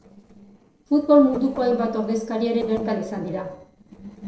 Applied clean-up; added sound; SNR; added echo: neural separator model SepFormer DNS4.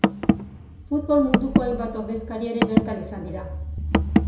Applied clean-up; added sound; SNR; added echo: none; Car; -3 dB; reverberation time 0.6 s.